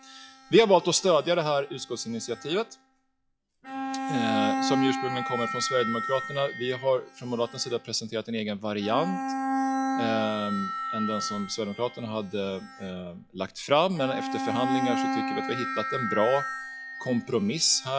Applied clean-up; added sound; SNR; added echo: classical method log-MMSE.